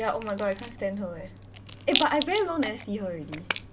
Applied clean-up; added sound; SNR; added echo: none; Rattle; 7 dB; none.